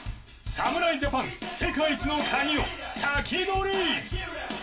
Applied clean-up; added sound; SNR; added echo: none; none; none; reverberation time 0.2 s.